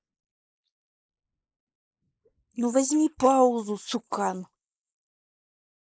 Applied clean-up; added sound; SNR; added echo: neural mask model Resemble Enhance denoiser.